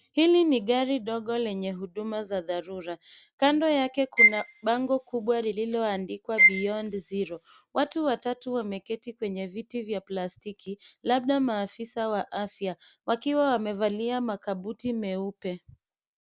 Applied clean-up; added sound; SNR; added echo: none; Bowed string instrument; -4 dB; none.